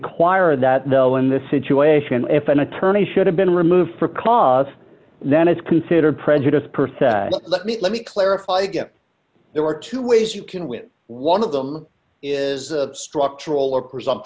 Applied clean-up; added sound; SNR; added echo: none; none; none; none.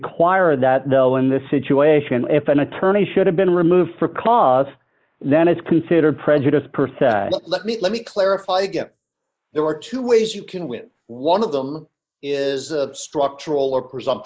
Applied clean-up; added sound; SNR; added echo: neural mask model Resemble Enhance denoiser.